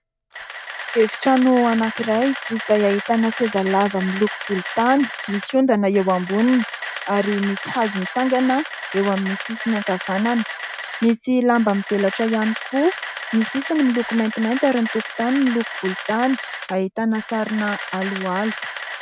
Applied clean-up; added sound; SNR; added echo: none; Camera; 9 dB; none.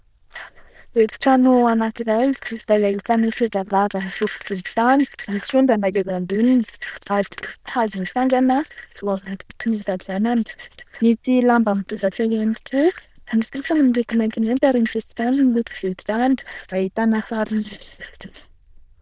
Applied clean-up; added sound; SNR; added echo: neural diffusion model UNIVERSE++.